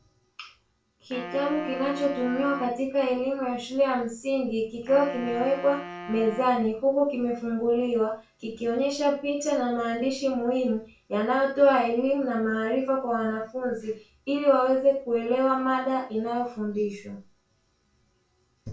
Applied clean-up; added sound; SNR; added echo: none; Wind instrument, woodwind instrument; 15 dB; reverberation time 0.2 s.